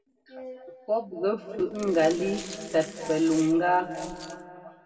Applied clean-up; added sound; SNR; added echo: none; Glass; 17 dB; reverberation time 2.5 s.